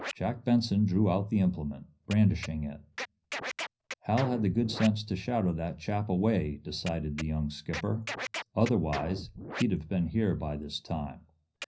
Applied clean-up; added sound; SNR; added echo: none; Scratching (performance technique); 13 dB; reverberation time 0.4 s.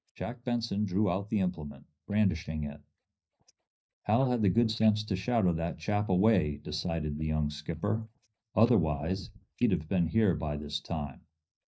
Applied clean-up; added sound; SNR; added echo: neural mask model DeepFilterNet 3.